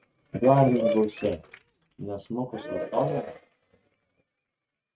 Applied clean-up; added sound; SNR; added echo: neural mask model RNNoise.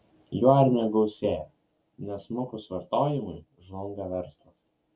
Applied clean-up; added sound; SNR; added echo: none; none; none; none.